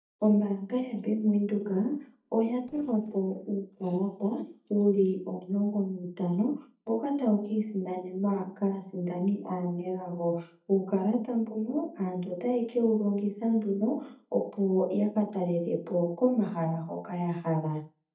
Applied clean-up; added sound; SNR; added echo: neural mask model DeepFilterNet 3.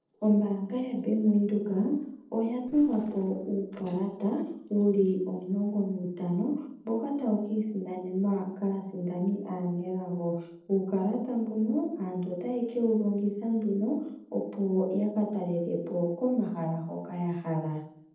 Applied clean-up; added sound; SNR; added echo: neural separator model SepFormer DNS4.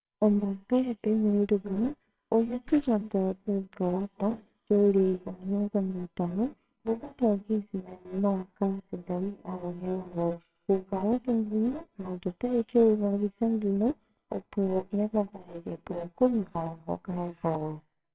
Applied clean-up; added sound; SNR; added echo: neural separator model SepFormer WHAMR!.